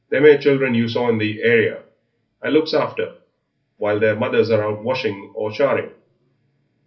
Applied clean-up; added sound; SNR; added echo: none; none; none; reverberation time 0.3 s.